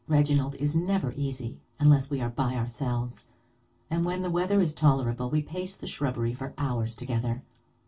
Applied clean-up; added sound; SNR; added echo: none; none; none; reverberation time 0.2 s.